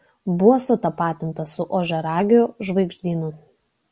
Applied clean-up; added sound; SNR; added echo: none; none; none; none.